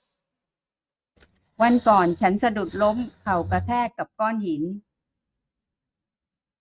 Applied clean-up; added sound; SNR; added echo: neural mask model RNNoise.